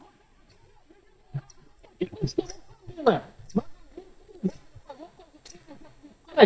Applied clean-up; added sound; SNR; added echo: neural mask model DeepFilterNet 3.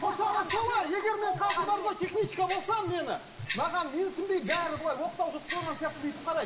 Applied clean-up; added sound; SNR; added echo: none; Tick-tock; 3 dB; reverberation time 2.0 s.